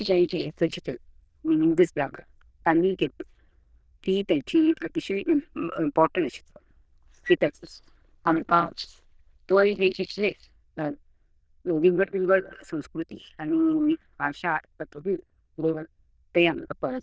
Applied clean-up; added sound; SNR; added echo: neural diffusion model UNIVERSE++.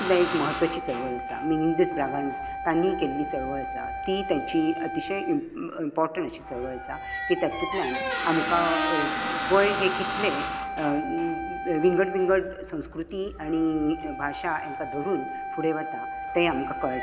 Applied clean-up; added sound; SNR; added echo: none; Squeak + Wind instrument, woodwind instrument; 5 dB; none.